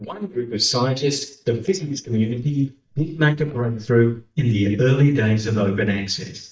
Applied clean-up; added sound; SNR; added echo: neural mask model DeepFilterNet 3.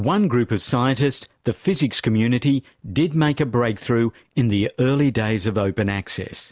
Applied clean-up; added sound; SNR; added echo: none; none; none; none.